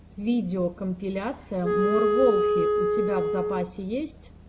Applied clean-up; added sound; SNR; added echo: none; Wind instrument, woodwind instrument; -3 dB; none.